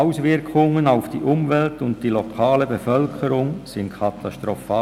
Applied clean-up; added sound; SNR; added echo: none; none; none; none.